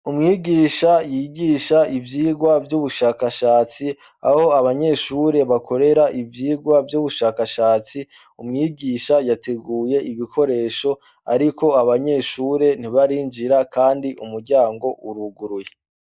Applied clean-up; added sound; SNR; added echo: none; none; none; none.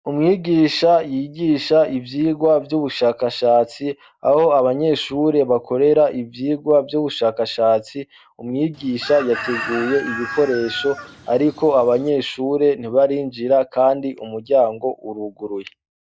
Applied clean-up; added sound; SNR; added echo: none; Chicken, rooster; 12 dB; none.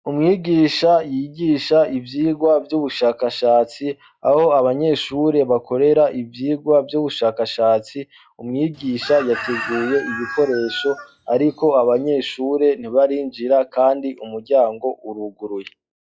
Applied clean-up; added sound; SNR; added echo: classical method log-MMSE.